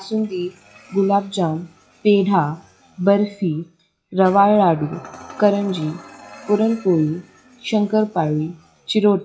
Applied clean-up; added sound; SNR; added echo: classical method WPE with log-MMSE.